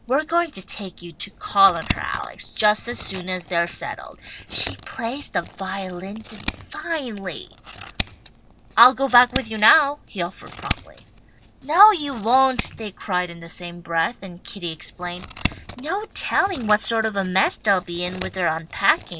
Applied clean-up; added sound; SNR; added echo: none; Scissors; 13 dB; none.